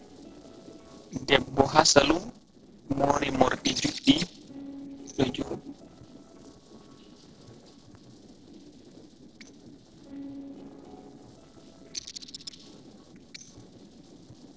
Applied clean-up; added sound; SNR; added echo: neural separator model SepFormer DNS4.